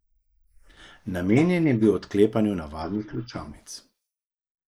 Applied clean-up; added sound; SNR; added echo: neural mask model Resemble Enhance denoiser.